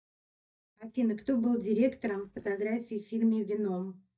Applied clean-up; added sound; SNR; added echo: neural mask model DeepFilterNet 3.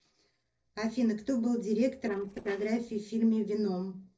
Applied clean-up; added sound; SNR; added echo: neural separator model SepFormer DNS4.